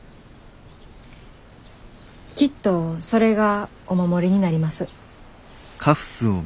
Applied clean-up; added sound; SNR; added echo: none; none; none; none.